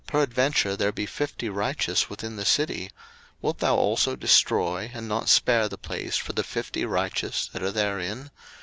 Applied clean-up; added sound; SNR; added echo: none; none; none; none.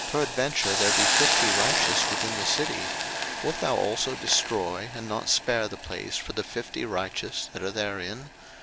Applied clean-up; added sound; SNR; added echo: none; Hiss; 0 dB; none.